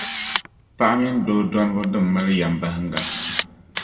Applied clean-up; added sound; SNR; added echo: none; Camera; 7 dB; reverberation time 1.5 s.